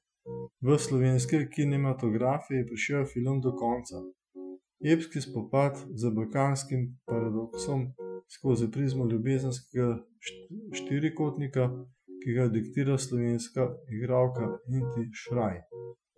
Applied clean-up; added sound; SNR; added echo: classical method Wiener filter.